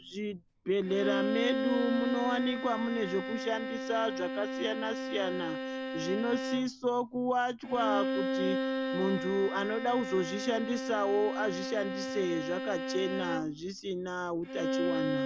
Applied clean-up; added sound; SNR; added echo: none; Bowed string instrument; 2 dB; none.